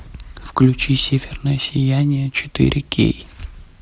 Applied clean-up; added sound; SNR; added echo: none; none; none; none.